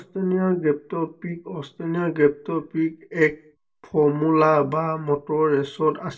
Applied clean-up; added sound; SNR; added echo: none; none; none; reverberation time 0.2 s.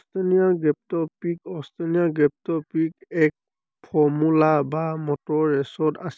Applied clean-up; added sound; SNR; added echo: none; none; none; none.